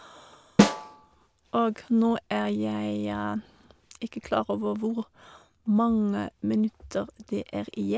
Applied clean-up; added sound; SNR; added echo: none; Snare drum; -3 dB; none.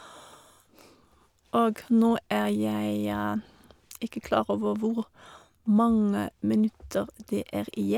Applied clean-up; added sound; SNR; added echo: none; none; none; none.